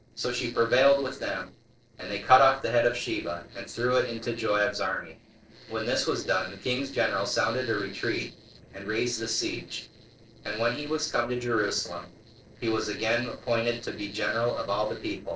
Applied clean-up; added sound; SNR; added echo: neural separator model SepFormer DNS4.